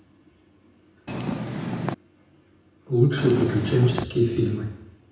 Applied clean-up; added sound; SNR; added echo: none; Purr; 3 dB; reverberation time 0.9 s.